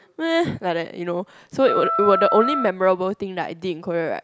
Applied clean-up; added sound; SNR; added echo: none; Wind instrument, woodwind instrument; 3 dB; none.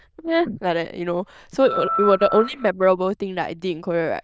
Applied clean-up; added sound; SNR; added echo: neural diffusion model UNIVERSE++.